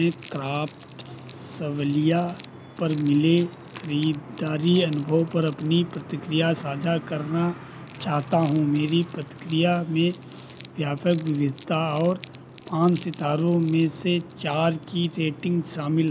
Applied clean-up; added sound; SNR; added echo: none; Crumpling, crinkling; 20 dB; none.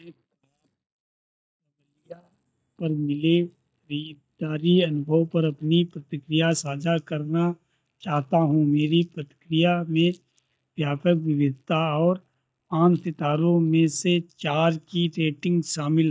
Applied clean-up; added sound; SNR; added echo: neural mask model DeepFilterNet 3.